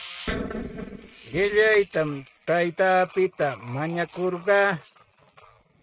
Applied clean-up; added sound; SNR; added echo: neural mask model RNNoise.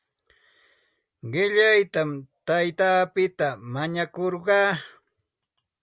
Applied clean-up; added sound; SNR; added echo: none; none; none; none.